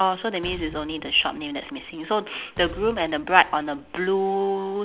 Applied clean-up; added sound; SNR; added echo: none; Explosion; 19 dB; none.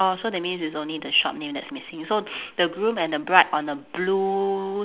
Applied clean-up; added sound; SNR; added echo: none; none; none; none.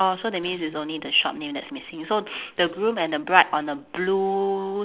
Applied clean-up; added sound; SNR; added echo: neural separator model SepFormer DNS4.